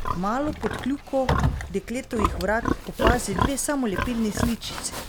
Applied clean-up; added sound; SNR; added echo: none; Livestock, farm animals, working animals; 0 dB; none.